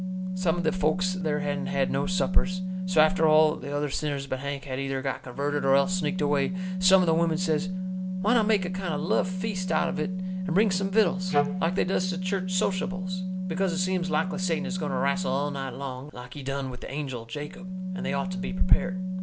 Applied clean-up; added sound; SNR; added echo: none; Wind instrument, woodwind instrument + Organ; 4 dB; none.